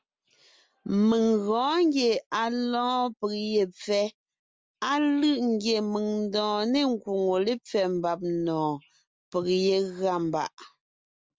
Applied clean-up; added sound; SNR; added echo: none; none; none; none.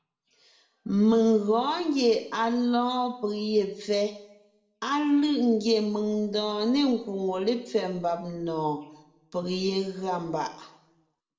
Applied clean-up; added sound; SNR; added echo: none; none; none; reverberation time 0.7 s.